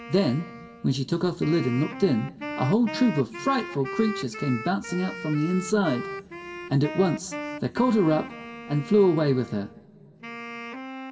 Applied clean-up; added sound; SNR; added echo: none; Wind instrument, woodwind instrument; 12 dB; reverberation time 2.5 s.